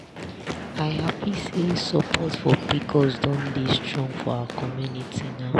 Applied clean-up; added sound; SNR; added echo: none; Run; 8 dB; none.